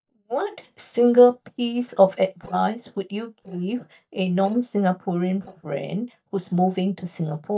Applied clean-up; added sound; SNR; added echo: neural mask model DeepFilterNet 3.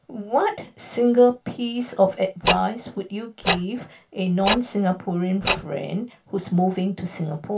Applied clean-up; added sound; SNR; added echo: none; Tick-tock; 5 dB; reverberation time 0.2 s.